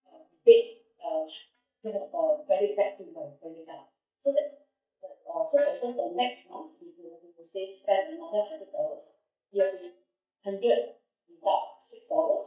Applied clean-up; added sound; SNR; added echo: neural mask model DeepFilterNet 3.